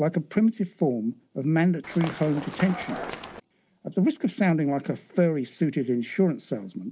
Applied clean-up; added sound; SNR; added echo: none; Run; 11 dB; none.